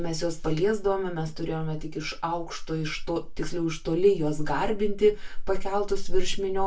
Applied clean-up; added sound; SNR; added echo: none; none; none; reverberation time 0.2 s.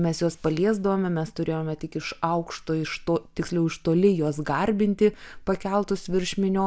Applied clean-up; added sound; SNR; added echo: none; none; none; none.